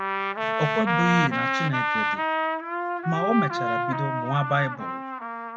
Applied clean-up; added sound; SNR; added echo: none; Trumpet; -1 dB; none.